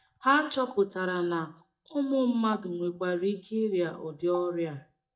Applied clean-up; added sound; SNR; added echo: neural mask model DeepFilterNet 3.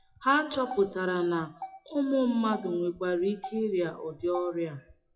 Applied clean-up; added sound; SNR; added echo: classical method WPE with log-MMSE.